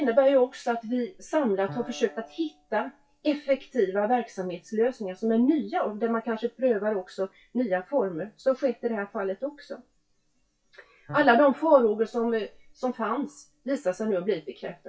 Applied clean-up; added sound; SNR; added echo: classical method WPE with log-MMSE.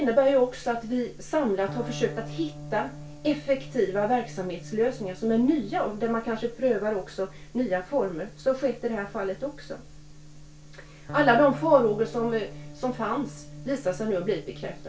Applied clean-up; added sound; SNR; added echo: none; Electric guitar; 17 dB; reverberation time 0.2 s.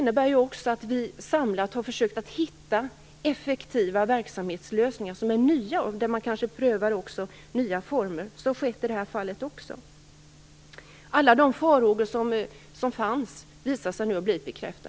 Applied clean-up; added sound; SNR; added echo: none; none; none; none.